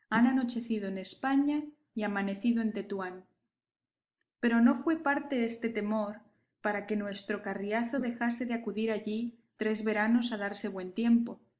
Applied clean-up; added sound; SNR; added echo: neural mask model Resemble Enhance denoiser.